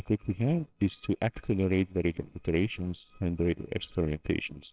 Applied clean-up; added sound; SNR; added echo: neural separator model SepFormer WHAMR!.